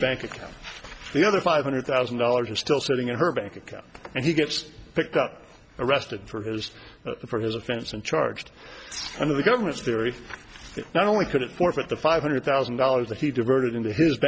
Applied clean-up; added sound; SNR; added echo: none; none; none; none.